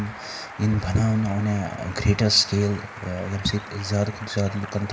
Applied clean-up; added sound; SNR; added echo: none; Applause; 15 dB; reverberation time 0.4 s.